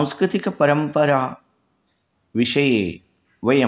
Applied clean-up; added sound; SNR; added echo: none; none; none; none.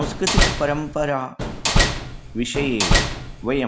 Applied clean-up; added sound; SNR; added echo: none; Slam; -4 dB; none.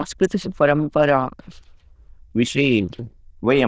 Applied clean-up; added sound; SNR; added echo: neural diffusion model UNIVERSE++.